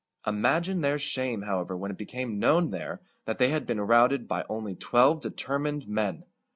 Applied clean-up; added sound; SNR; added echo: none; none; none; none.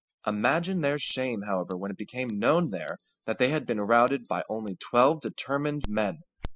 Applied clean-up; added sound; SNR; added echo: classical method spectral subtraction.